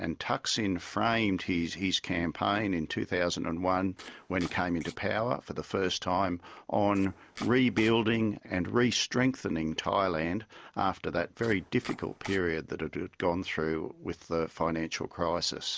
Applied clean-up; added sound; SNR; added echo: neural mask model Resemble Enhance denoiser.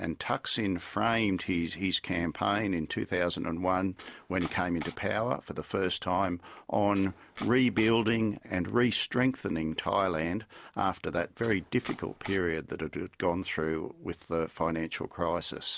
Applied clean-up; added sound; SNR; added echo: none; Domestic sounds, home sounds; 15 dB; none.